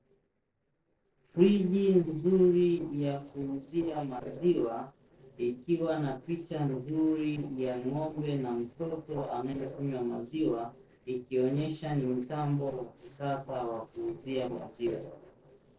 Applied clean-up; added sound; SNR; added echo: neural separator model SepFormer DNS4.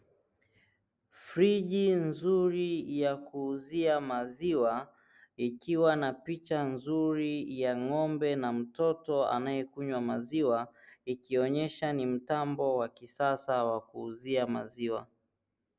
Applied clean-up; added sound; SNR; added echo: none; none; none; none.